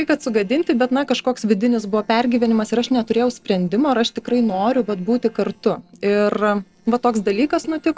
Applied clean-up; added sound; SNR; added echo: neural separator model SepFormer DNS4.